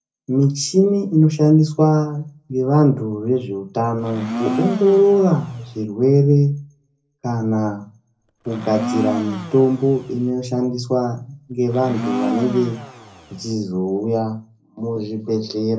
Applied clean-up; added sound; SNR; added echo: none; Domestic sounds, home sounds; 8 dB; reverberation time 0.4 s.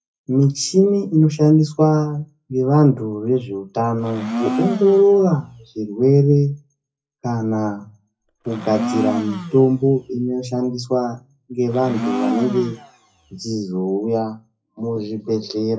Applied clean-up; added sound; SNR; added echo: classical method WPE with log-MMSE.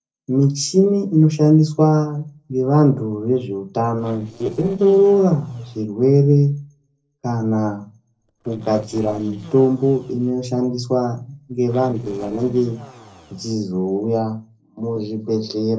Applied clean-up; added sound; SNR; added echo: neural separator model SepFormer DNS4.